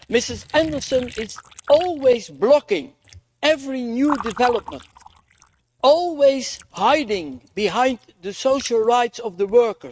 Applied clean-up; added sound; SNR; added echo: neural mask model RNNoise.